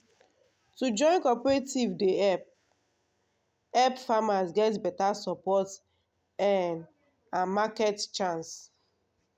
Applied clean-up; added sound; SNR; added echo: none; none; none; none.